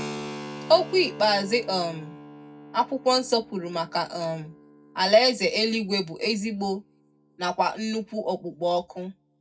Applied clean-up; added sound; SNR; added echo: none; Keyboard (musical); 17 dB; reverberation time 0.4 s.